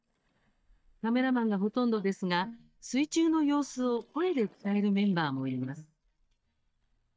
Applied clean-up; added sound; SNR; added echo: neural mask model DeepFilterNet 3.